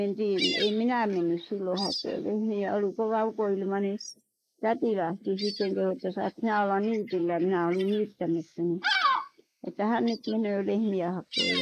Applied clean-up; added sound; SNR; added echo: neural mask model Resemble Enhance denoiser.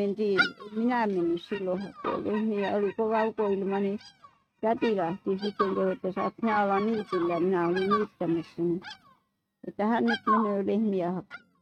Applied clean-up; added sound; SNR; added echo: neural mask model RNNoise.